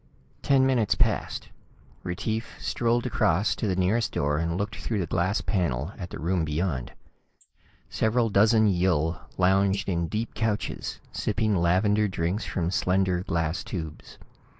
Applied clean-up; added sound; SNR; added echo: neural mask model Resemble Enhance denoiser.